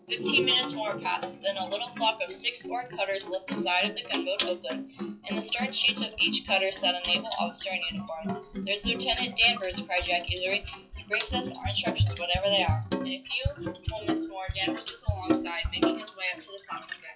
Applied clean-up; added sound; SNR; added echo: classical method WPE with log-MMSE.